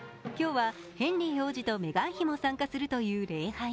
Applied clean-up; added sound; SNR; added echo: none; none; none; none.